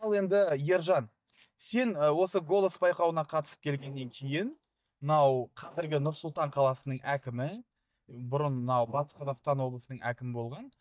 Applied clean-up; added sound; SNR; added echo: neural mask model DeepFilterNet 3.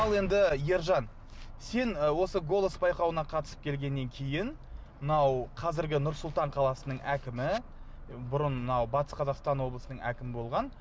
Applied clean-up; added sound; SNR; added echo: none; none; none; none.